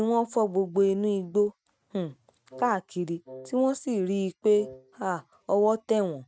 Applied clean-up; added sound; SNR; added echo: neural mask model RNNoise.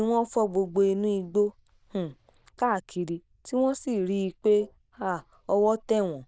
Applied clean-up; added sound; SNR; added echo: neural diffusion model UNIVERSE++.